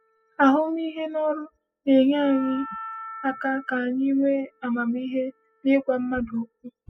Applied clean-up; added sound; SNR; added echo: classical method spectral subtraction.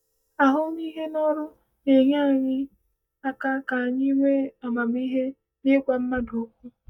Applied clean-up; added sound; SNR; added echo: neural mask model DeepFilterNet 3.